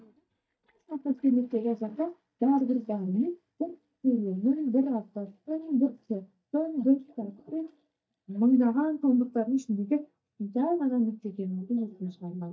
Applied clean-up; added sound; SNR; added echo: neural mask model DeepFilterNet 3.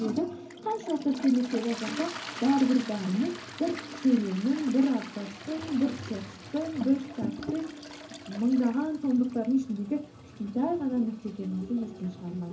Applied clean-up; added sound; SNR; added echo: none; Toilet flush; 13 dB; reverberation time 0.3 s.